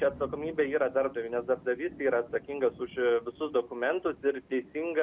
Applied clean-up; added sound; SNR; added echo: none; Thunder / Rain; 20 dB; none.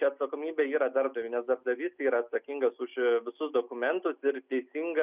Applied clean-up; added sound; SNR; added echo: none; none; none; none.